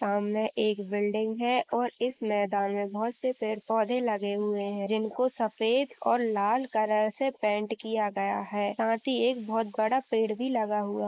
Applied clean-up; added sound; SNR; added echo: neural mask model Resemble Enhance denoiser.